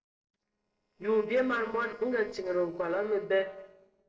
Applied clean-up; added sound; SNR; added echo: neural separator model SepFormer DNS4.